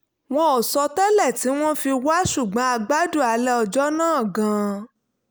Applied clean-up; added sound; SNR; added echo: none; none; none; none.